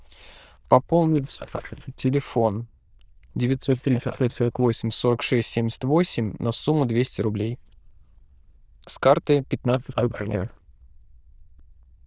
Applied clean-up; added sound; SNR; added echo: neural diffusion model UNIVERSE++.